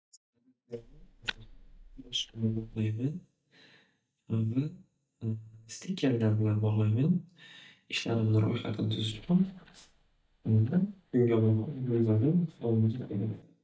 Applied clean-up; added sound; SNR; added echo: neural mask model DeepFilterNet 3.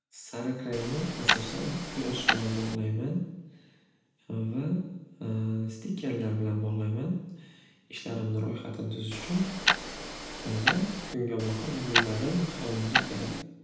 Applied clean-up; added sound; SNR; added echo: none; Tick-tock; -1 dB; reverberation time 0.9 s.